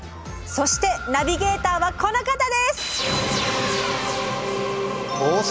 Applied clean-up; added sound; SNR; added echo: none; none; none; none.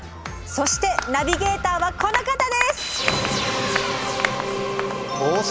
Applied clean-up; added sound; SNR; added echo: none; Applause; 8 dB; none.